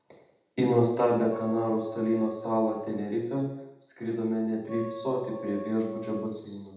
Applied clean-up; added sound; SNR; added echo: none; Wind instrument, woodwind instrument; 12 dB; reverberation time 0.8 s.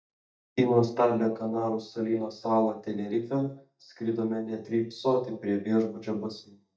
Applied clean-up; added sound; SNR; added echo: neural mask model DeepFilterNet 3.